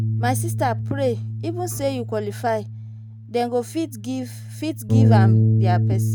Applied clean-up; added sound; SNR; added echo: none; Bass guitar; -5 dB; none.